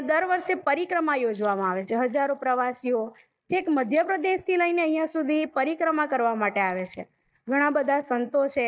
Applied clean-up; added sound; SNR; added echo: neural mask model DeepFilterNet 3.